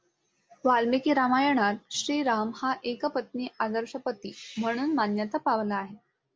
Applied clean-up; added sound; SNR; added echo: none; none; none; none.